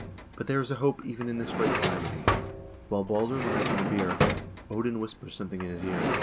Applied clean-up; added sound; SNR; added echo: none; Drawer open or close; 0 dB; none.